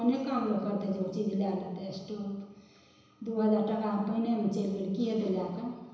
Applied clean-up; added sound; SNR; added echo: none; none; none; reverberation time 1.0 s.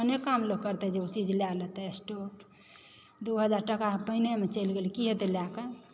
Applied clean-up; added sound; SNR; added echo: none; none; none; none.